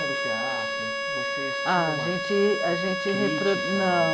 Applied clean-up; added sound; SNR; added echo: none; Bowed string instrument; 1 dB; none.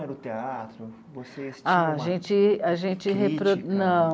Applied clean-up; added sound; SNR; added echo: none; none; none; none.